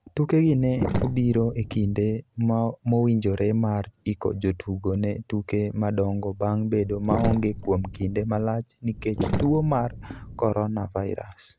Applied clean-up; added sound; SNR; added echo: none; Sink (filling or washing); 6 dB; none.